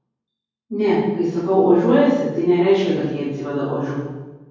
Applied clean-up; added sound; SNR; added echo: none; none; none; reverberation time 1.3 s.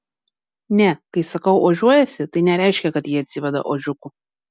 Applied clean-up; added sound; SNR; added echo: none; none; none; none.